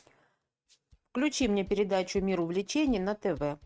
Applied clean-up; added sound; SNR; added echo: neural mask model RNNoise.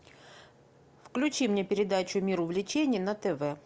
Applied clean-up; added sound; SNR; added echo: none; none; none; none.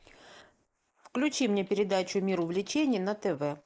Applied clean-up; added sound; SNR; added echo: neural mask model Resemble Enhance denoiser.